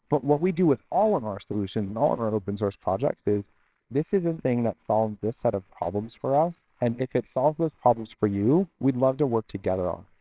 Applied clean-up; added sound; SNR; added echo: neural separator model SepFormer WHAMR!.